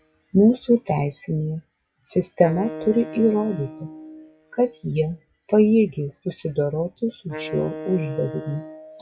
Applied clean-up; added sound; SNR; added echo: classical method log-MMSE.